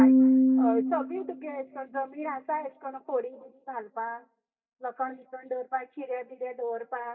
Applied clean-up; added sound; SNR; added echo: neural mask model DeepFilterNet 3.